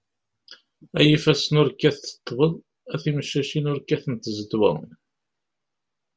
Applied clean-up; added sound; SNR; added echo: none; none; none; none.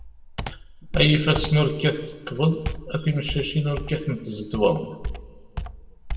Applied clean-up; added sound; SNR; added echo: none; Computer keyboard; 9 dB; reverberation time 1.3 s.